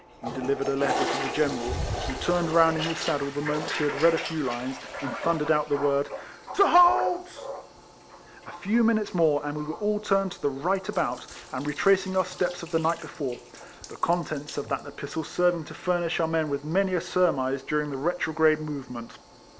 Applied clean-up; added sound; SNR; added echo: none; Toilet flush; 10 dB; none.